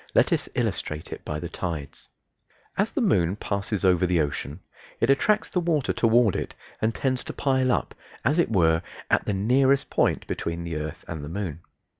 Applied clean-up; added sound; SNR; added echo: none; none; none; none.